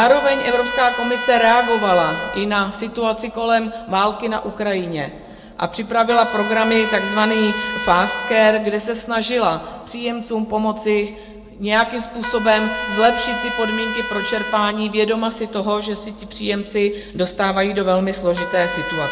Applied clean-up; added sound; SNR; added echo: none; Trumpet; 10 dB; reverberation time 1.3 s.